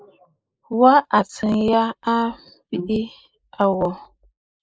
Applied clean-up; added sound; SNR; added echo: neural mask model Resemble Enhance denoiser.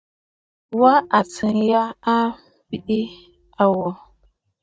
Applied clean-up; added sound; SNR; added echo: neural mask model DeepFilterNet 3.